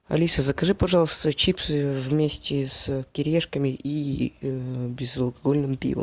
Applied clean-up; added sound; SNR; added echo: none; none; none; none.